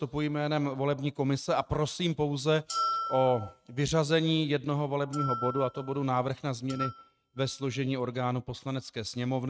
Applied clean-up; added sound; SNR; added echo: neural mask model RNNoise.